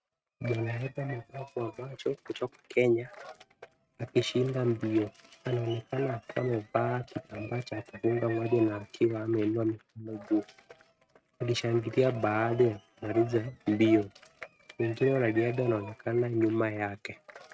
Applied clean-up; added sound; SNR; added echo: neural mask model RNNoise.